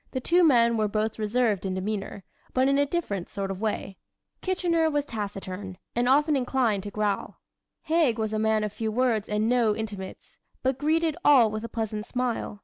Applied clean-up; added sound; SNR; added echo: none; none; none; none.